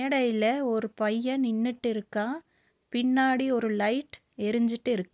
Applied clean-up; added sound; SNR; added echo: none; none; none; none.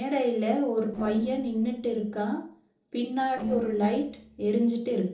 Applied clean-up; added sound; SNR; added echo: neural separator model SepFormer DNS4.